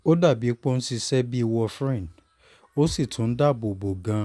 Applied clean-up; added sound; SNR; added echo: none; none; none; none.